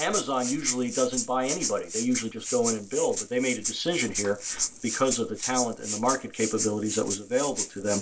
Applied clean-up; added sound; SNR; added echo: neural mask model Resemble Enhance denoiser.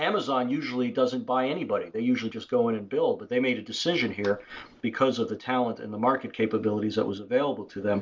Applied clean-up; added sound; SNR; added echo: none; none; none; none.